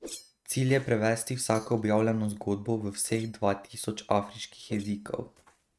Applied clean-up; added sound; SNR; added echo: neural mask model RNNoise.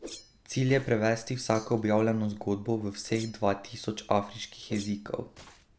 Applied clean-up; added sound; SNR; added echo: none; Tambourine + Whoosh, swoosh, swish; 19 dB; none.